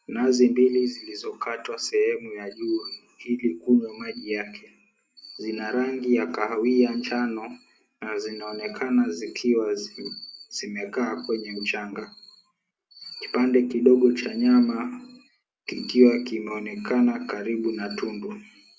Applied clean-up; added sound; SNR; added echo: none; none; none; none.